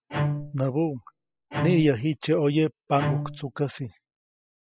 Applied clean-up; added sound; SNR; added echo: classical method spectral subtraction.